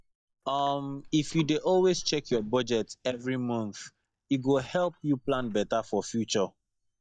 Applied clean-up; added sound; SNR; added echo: neural mask model DeepFilterNet 3.